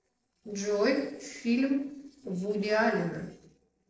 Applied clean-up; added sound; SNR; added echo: neural separator model SepFormer DNS4.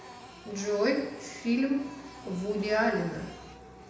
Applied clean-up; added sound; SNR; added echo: none; Printer; 18 dB; reverberation time 0.8 s.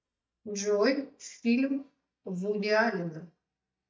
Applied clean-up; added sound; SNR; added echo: neural mask model DeepFilterNet 3.